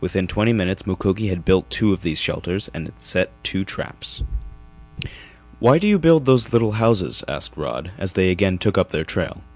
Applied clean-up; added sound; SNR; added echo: none; none; none; none.